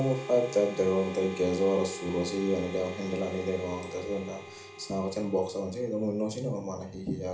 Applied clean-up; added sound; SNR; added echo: none; Harmonica; 13 dB; reverberation time 0.4 s.